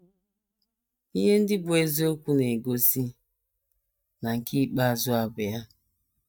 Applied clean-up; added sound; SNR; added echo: neural mask model DeepFilterNet 3.